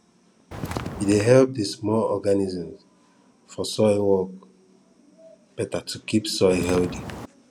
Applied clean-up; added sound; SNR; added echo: none; Walk, footsteps; 8 dB; none.